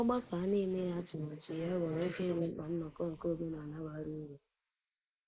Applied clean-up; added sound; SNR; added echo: neural mask model Resemble Enhance denoiser.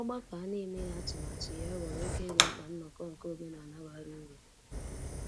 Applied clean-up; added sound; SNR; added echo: none; Fire; -4 dB; none.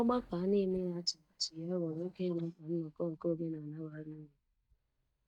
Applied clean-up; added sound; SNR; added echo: neural mask model DeepFilterNet 3.